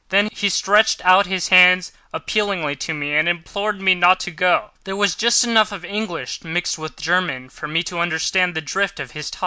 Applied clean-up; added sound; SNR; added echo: none; none; none; none.